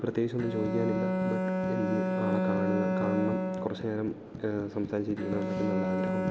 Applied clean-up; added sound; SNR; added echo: none; Bowed string instrument; -1 dB; none.